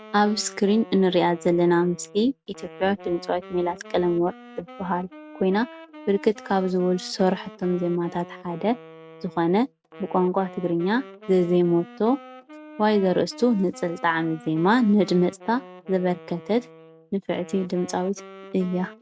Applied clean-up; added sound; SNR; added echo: none; Wind instrument, woodwind instrument; 19 dB; none.